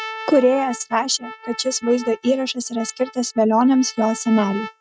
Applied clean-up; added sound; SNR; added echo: neural mask model RNNoise.